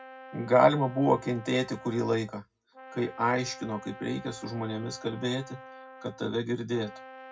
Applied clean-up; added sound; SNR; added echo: none; Brass instrument; 18 dB; reverberation time 0.4 s.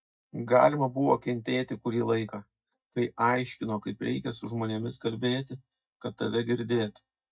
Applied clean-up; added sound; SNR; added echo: neural mask model DeepFilterNet 3.